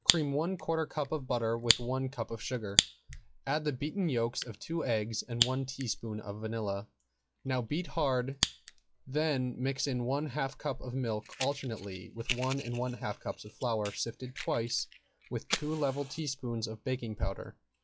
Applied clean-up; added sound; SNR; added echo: classical method log-MMSE.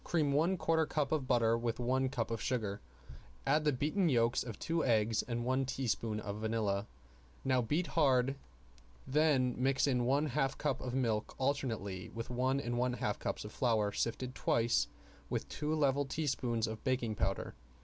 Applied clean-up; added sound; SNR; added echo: none; none; none; none.